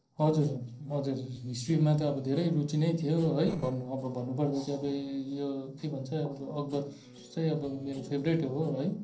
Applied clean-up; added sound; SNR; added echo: neural separator model SepFormer DNS4.